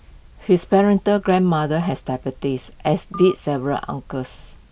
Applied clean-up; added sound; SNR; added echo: none; Telephone; 19 dB; none.